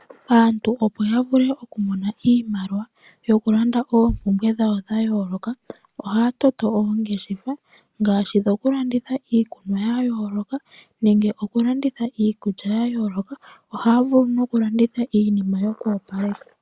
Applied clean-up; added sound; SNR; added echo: none; Bass drum; 16 dB; none.